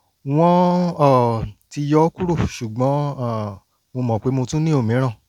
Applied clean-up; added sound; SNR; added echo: none; none; none; none.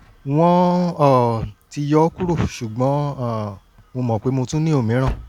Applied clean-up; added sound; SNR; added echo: none; Engine starting; 19 dB; none.